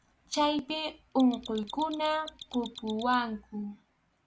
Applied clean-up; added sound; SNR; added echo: none; Mechanisms; 16 dB; none.